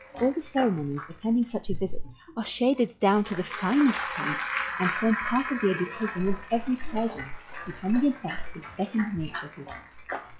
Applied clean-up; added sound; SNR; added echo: classical method log-MMSE.